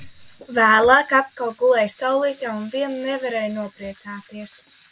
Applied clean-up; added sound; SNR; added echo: none; Tools; 18 dB; none.